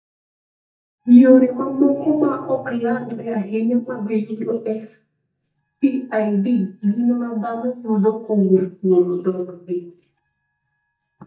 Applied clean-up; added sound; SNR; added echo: neural mask model DeepFilterNet 3.